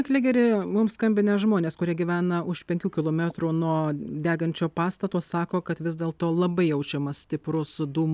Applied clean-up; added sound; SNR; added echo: none; none; none; none.